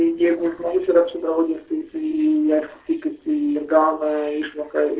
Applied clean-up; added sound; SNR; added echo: neural separator model SepFormer DNS4.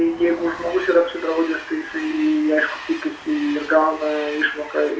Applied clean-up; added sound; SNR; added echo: none; Train; 16 dB; reverberation time 0.3 s.